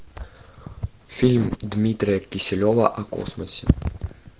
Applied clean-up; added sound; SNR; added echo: none; none; none; none.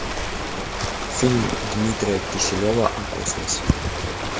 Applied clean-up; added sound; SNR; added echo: none; Ocean; 3 dB; none.